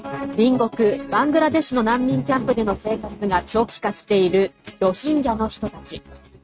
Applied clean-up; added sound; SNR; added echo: neural mask model RNNoise.